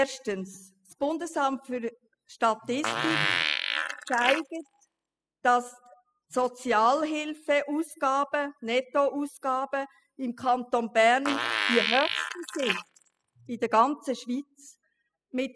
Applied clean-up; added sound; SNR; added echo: classical method spectral subtraction.